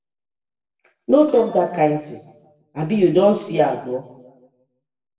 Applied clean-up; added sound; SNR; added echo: neural separator model SepFormer DNS4.